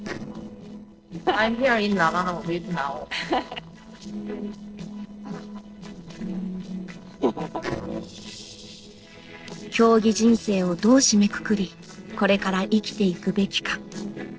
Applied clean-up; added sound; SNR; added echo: neural separator model SepFormer DNS4.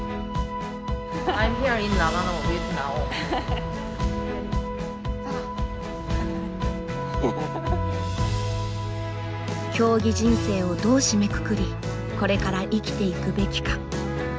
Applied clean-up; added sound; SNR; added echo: none; none; none; none.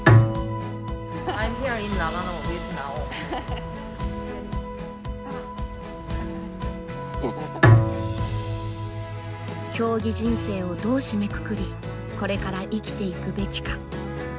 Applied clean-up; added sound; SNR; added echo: none; Bowed string instrument; -4 dB; none.